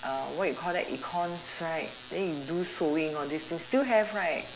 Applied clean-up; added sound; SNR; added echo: none; none; none; none.